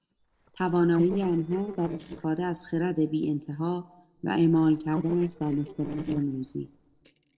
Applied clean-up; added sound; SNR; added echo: neural separator model SepFormer DNS4.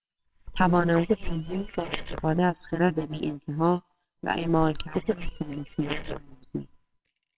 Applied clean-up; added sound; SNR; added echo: neural separator model SepFormer WHAMR!.